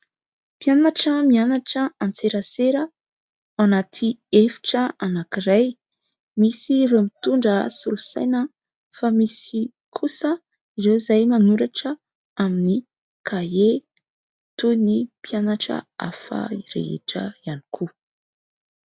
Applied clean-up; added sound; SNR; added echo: none; none; none; none.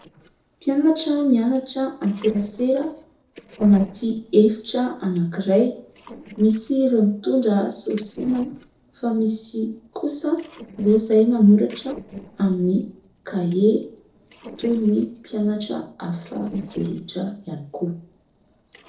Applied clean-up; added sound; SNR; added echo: neural separator model SepFormer DNS4.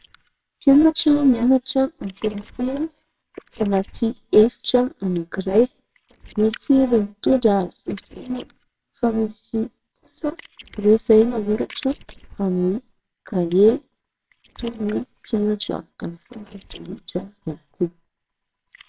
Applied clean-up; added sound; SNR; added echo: neural separator model SepFormer WHAMR!.